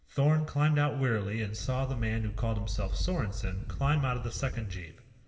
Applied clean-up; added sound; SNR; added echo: none; Thunder / Wind; 4 dB; reverberation time 2.2 s.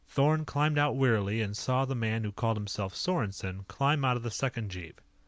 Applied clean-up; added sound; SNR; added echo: none; none; none; none.